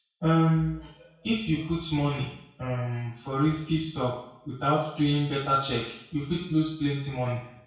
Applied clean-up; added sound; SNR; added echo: none; none; none; reverberation time 0.6 s.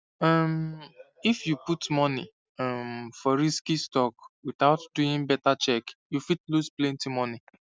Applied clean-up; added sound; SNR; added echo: none; none; none; none.